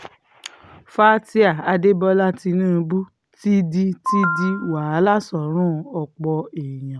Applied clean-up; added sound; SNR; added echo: none; none; none; none.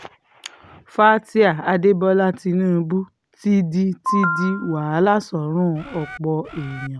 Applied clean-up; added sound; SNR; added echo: none; Bird; 17 dB; none.